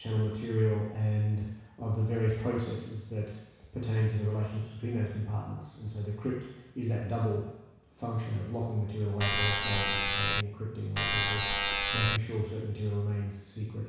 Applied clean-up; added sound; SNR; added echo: none; Alarm; -2 dB; reverberation time 1.1 s.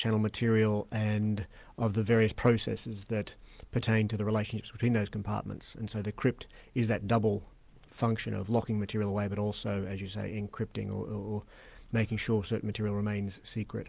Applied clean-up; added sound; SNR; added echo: none; none; none; none.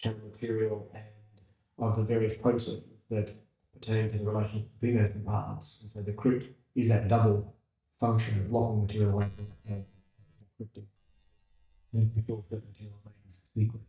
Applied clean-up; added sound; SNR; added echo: neural mask model DeepFilterNet 3.